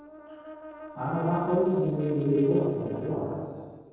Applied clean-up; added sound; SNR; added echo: neural separator model SepFormer DNS4.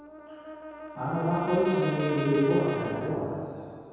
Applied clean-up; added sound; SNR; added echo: none; Brass instrument; 10 dB; reverberation time 2.2 s.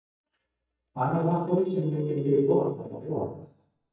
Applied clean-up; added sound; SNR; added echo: neural mask model DeepFilterNet 3.